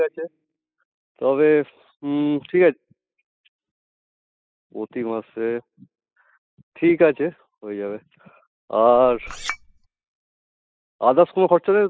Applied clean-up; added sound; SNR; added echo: classical method spectral subtraction.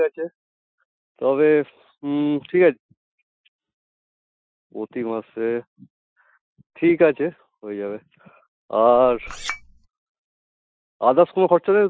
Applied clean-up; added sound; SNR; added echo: classical method Wiener filter.